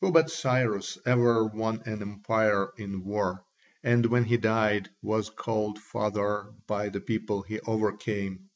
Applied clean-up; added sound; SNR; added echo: none; none; none; none.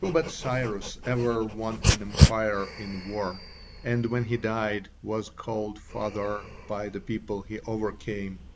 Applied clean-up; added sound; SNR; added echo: none; Dog; 0 dB; none.